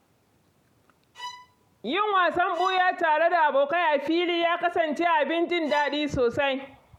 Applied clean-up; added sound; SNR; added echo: none; Bowed string instrument; 19 dB; none.